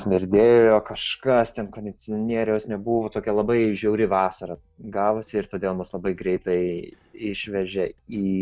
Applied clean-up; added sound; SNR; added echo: none; none; none; none.